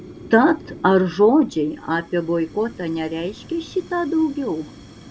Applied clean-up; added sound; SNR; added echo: none; Fire; 20 dB; none.